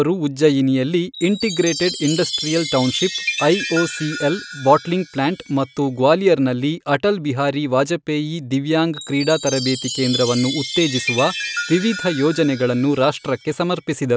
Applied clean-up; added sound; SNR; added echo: none; Chime; 10 dB; none.